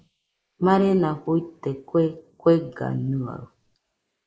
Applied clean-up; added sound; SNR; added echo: neural mask model Resemble Enhance denoiser.